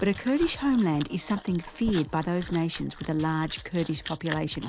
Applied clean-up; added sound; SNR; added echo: none; Chewing, mastication; 15 dB; none.